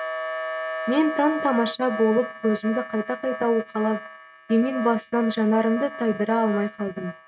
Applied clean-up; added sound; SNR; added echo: neural mask model RNNoise.